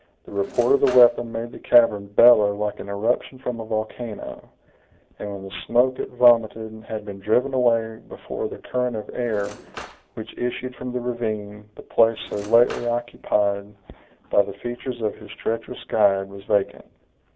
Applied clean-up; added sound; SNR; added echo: none; Cutlery, silverware / Drawer open or close; 18 dB; none.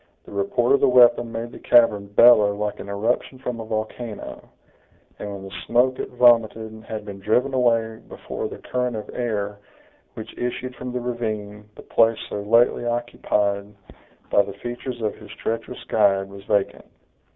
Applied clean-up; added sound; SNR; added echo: none; none; none; none.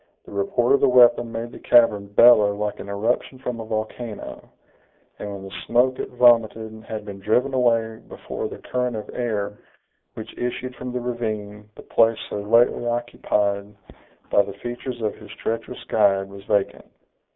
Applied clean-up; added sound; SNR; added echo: neural mask model Resemble Enhance denoiser.